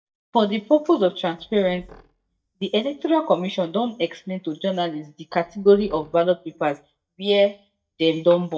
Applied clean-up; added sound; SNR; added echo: neural mask model DeepFilterNet 3.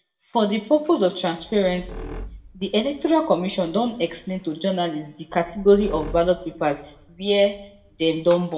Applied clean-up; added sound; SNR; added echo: none; Squeak; 17 dB; reverberation time 0.6 s.